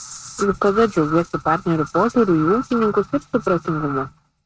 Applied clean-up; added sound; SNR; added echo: neural mask model RNNoise.